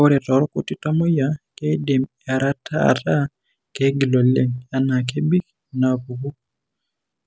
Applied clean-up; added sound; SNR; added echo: none; none; none; none.